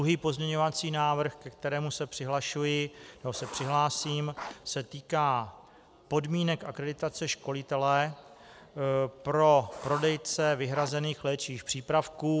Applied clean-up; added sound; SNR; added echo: none; Writing; 15 dB; none.